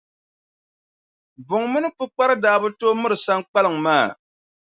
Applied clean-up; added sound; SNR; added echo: none; none; none; none.